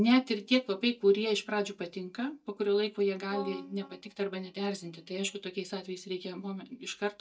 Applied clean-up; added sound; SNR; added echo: neural mask model DeepFilterNet 3.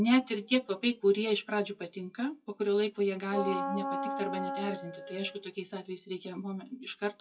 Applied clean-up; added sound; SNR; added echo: classical method WPE with log-MMSE.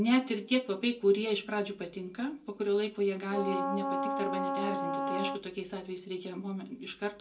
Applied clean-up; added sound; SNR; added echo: none; Wind instrument, woodwind instrument; 2 dB; reverberation time 0.2 s.